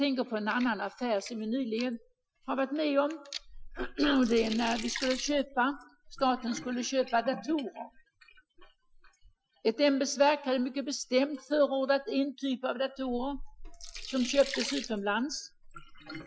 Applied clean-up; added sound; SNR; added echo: classical method Wiener filter.